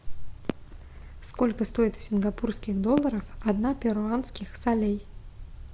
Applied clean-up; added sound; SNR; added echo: none; Fireworks; 16 dB; none.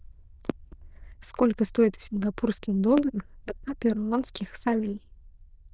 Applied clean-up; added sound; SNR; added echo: neural diffusion model UNIVERSE++.